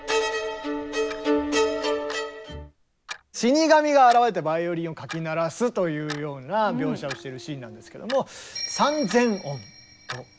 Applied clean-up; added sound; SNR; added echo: none; Clock; 20 dB; none.